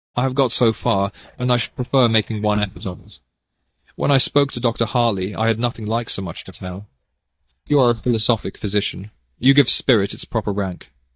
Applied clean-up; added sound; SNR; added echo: neural mask model DeepFilterNet 3.